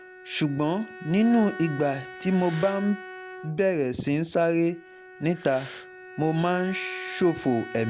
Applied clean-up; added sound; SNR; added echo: none; Breathing + Bowed string instrument; 15 dB; none.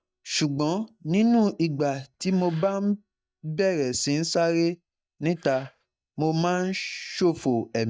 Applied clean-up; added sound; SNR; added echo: neural mask model DeepFilterNet 3.